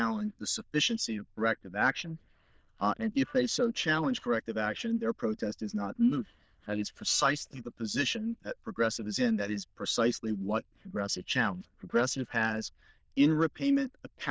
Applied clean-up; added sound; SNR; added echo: neural diffusion model UNIVERSE++.